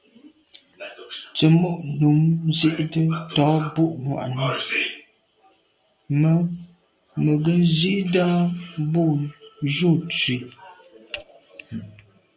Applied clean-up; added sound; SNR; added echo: none; none; none; none.